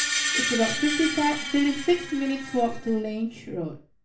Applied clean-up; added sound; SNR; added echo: none; Screech; 5 dB; reverberation time 0.3 s.